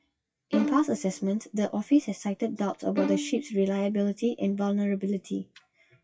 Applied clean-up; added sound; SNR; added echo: classical method WPE with log-MMSE.